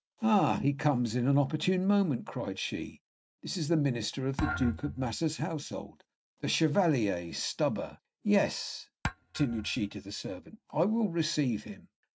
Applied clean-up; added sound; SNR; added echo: neural mask model RNNoise.